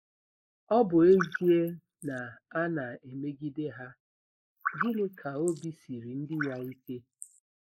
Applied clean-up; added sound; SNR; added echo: neural mask model Resemble Enhance denoiser.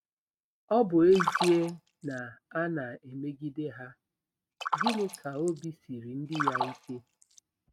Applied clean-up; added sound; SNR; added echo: neural mask model RNNoise.